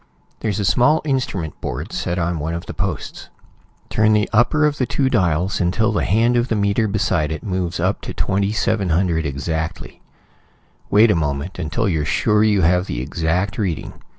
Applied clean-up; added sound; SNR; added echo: none; none; none; none.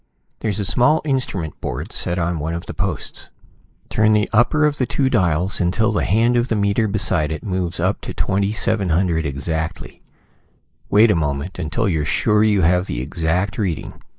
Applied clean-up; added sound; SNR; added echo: neural mask model Resemble Enhance denoiser.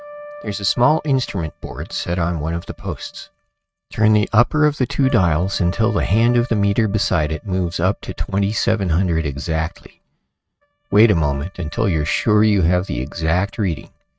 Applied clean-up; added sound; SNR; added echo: neural mask model RNNoise.